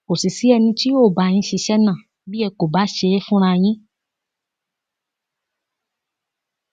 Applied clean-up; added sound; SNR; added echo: none; none; none; none.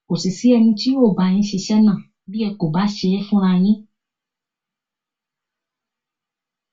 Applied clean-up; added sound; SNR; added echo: none; none; none; reverberation time 0.2 s.